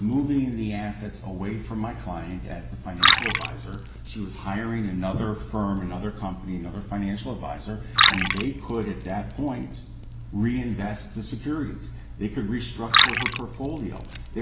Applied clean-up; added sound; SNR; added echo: none; Liquid; -1 dB; none.